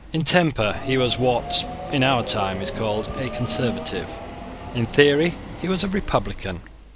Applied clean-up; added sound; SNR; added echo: none; Subway, metro, underground; 10 dB; none.